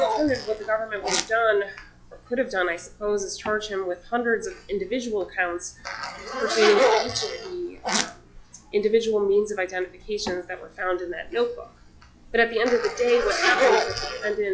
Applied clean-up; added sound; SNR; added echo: classical method log-MMSE.